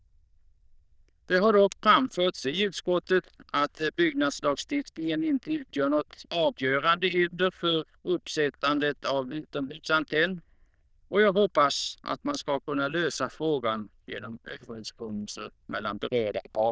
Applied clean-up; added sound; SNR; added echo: neural diffusion model UNIVERSE++.